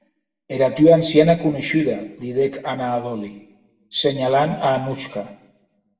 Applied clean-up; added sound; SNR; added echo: none; none; none; reverberation time 0.7 s.